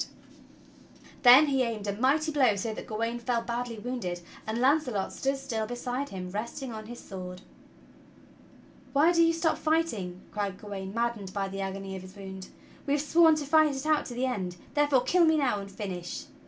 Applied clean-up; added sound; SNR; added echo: none; none; none; none.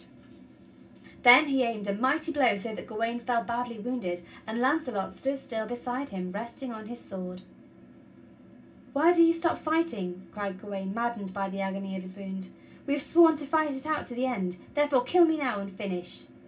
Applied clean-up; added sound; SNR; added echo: none; none; none; reverberation time 0.4 s.